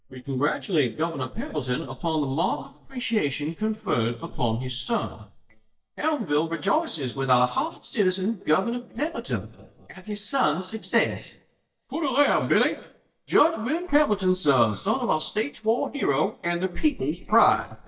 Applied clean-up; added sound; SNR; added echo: neural mask model DeepFilterNet 3.